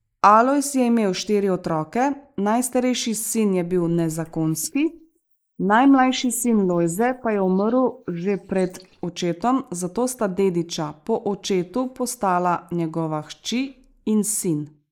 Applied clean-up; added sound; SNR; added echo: neural mask model Resemble Enhance denoiser.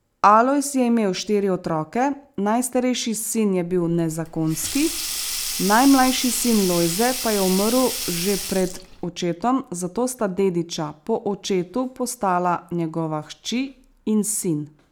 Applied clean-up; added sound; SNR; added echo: none; Sink (filling or washing); 11 dB; none.